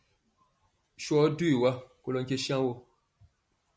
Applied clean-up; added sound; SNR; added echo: none; none; none; none.